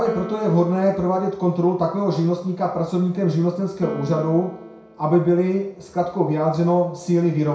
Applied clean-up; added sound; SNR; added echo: none; Piano; 18 dB; reverberation time 0.6 s.